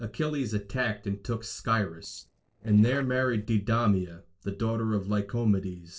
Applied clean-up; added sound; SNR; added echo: neural separator model SepFormer DNS4.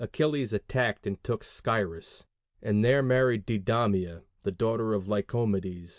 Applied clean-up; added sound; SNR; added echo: none; none; none; none.